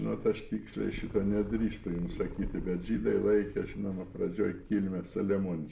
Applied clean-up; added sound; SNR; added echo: none; Purr; 15 dB; reverberation time 0.4 s.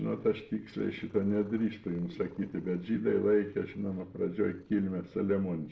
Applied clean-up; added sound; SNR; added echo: neural separator model SepFormer DNS4.